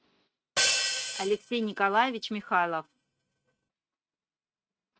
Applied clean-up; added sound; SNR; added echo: neural mask model RNNoise.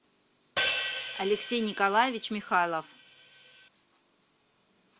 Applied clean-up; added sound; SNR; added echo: none; Hi-hat; 1 dB; none.